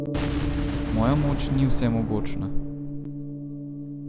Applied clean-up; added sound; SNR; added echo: none; Boom + Gong; 2 dB; none.